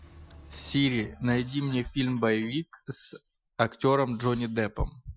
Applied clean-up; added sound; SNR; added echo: classical method Wiener filter.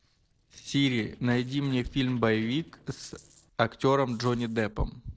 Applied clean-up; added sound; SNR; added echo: neural separator model SepFormer DNS4.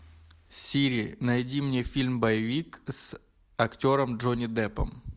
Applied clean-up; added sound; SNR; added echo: none; none; none; none.